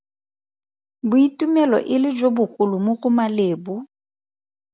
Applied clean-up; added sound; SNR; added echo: none; none; none; none.